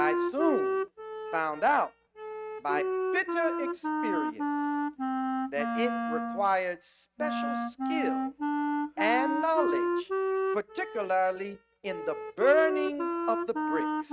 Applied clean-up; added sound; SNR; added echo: neural mask model RNNoise.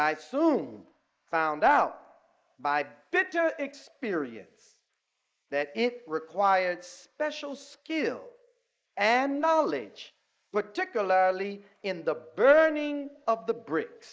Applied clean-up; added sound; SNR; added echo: neural mask model Resemble Enhance denoiser.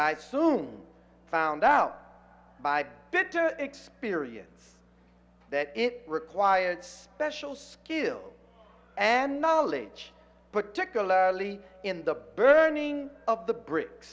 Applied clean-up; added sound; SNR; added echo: none; none; none; none.